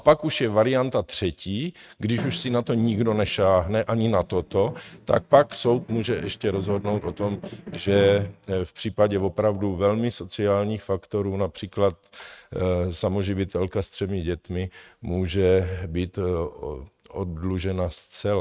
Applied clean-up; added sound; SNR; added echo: neural mask model RNNoise.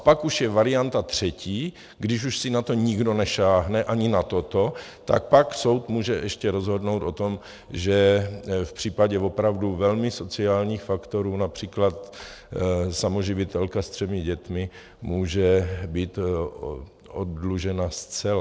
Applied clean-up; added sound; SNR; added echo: none; none; none; none.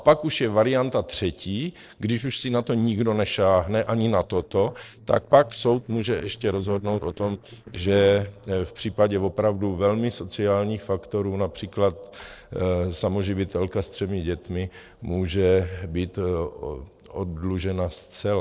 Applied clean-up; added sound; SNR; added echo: neural separator model SepFormer DNS4.